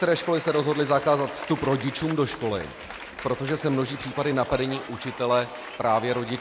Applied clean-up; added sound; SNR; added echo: none; Applause / Cheering; 13 dB; none.